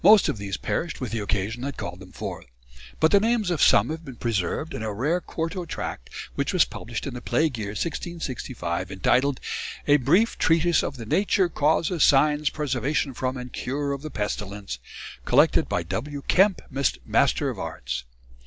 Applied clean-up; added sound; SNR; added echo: none; none; none; none.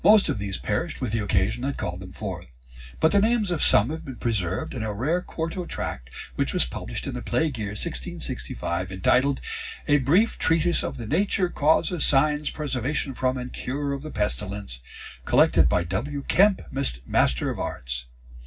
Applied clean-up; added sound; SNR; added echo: none; none; none; reverberation time 0.4 s.